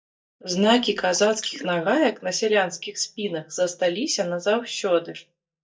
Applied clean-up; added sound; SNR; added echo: neural mask model DeepFilterNet 3.